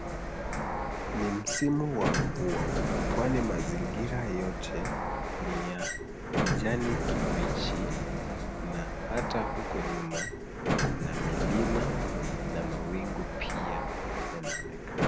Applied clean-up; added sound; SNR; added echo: none; Sliding door; -4 dB; none.